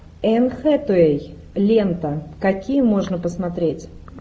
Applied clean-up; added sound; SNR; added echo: none; none; none; none.